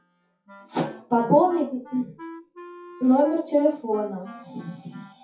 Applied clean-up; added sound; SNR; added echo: classical method WPE with log-MMSE.